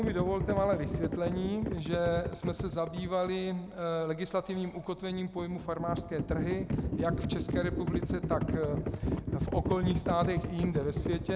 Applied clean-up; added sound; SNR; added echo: none; Livestock, farm animals, working animals; 2 dB; none.